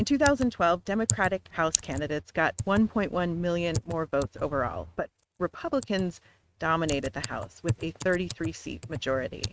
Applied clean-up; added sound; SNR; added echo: neural mask model RNNoise.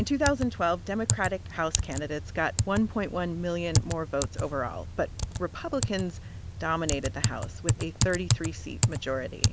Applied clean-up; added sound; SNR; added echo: none; Typing; 1 dB; none.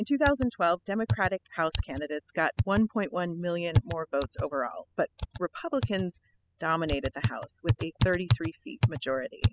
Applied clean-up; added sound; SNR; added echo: classical method spectral subtraction.